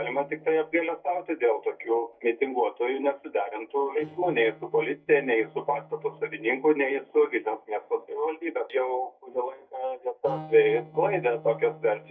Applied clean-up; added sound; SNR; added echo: neural mask model DeepFilterNet 3.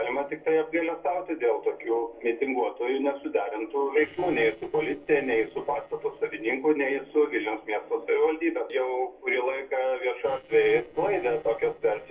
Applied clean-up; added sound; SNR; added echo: neural separator model SepFormer DNS4.